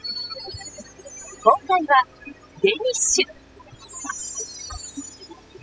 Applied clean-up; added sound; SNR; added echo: classical method spectral subtraction.